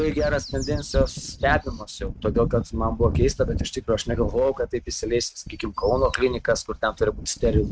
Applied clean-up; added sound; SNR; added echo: neural mask model RNNoise.